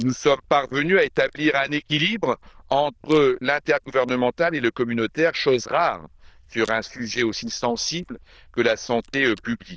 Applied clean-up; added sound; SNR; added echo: neural diffusion model UNIVERSE++.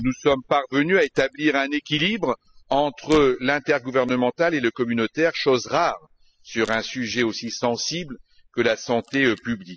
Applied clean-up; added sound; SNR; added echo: classical method spectral subtraction.